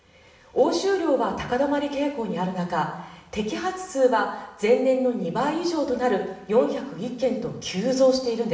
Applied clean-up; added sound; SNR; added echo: none; none; none; reverberation time 0.9 s.